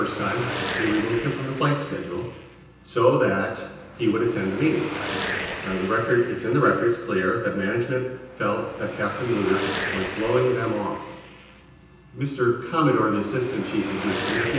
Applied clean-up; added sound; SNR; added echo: none; Car passing by / Traffic noise, roadway noise / Engine; 9 dB; reverberation time 0.9 s.